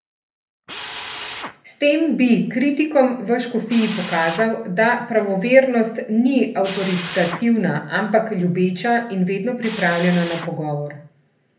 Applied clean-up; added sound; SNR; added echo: none; Drill; 17 dB; reverberation time 0.3 s.